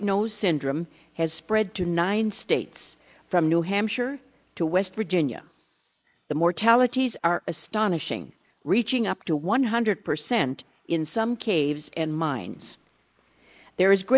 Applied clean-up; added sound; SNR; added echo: neural mask model Resemble Enhance denoiser.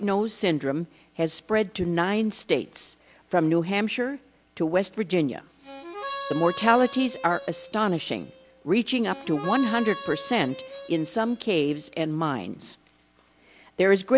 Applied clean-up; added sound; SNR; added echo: none; Harmonica; 13 dB; none.